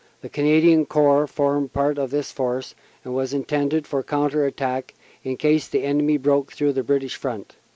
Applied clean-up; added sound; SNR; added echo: none; none; none; none.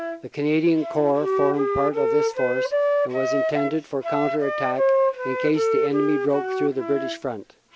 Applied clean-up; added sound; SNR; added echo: none; Wind instrument, woodwind instrument; 0 dB; none.